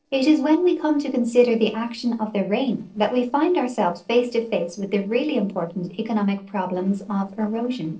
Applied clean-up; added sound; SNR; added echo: neural separator model SepFormer DNS4.